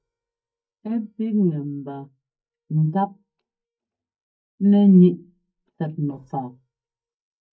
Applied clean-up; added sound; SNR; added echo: neural mask model DeepFilterNet 3.